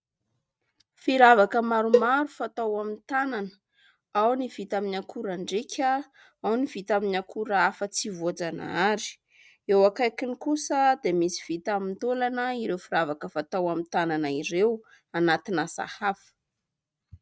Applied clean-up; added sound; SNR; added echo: neural mask model RNNoise.